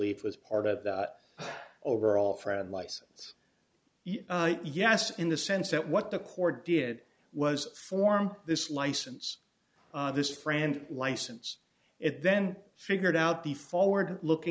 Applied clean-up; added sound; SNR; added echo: none; none; none; none.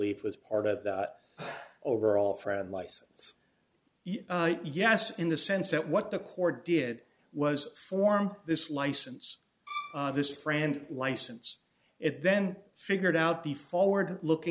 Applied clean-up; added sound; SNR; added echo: none; Bowed string instrument; 10 dB; none.